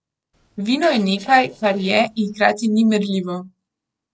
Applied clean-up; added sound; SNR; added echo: neural separator model SepFormer DNS4.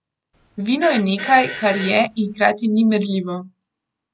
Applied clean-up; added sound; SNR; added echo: none; Fart; 12 dB; none.